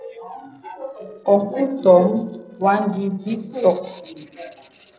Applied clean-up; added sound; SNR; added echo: neural separator model SepFormer DNS4.